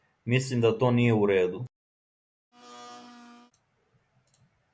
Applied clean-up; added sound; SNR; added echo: none; Domestic sounds, home sounds; 19 dB; none.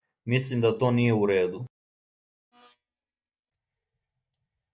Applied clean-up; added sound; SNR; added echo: neural mask model DeepFilterNet 3.